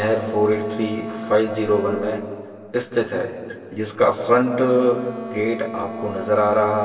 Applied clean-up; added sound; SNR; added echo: none; Wind instrument, woodwind instrument; 13 dB; reverberation time 2.4 s.